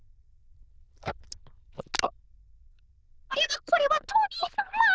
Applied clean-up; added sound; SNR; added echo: neural diffusion model UNIVERSE++.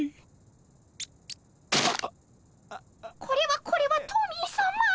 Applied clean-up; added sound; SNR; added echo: none; none; none; none.